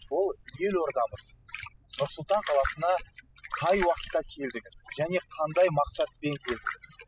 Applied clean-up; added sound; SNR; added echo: classical method spectral subtraction.